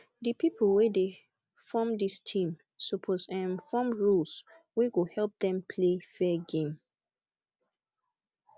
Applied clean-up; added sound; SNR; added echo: none; none; none; none.